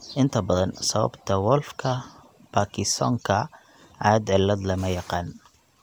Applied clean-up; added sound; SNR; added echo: none; none; none; none.